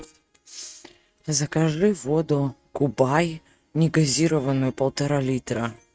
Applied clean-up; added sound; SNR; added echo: neural mask model RNNoise.